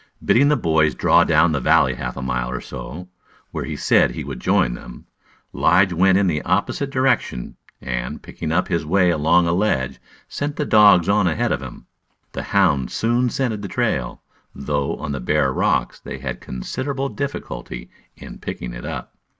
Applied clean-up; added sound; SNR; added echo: none; none; none; none.